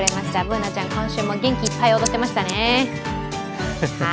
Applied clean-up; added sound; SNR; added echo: none; Scissors; 12 dB; none.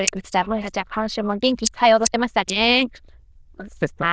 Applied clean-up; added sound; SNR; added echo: neural diffusion model UNIVERSE++.